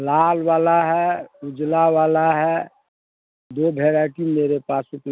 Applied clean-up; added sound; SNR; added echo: none; none; none; none.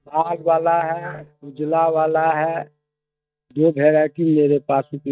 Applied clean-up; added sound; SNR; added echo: neural mask model DeepFilterNet 3.